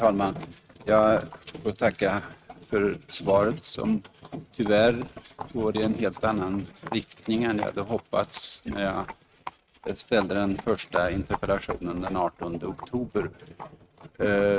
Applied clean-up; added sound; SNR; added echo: neural mask model RNNoise.